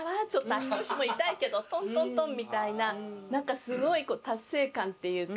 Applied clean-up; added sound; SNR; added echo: none; none; none; none.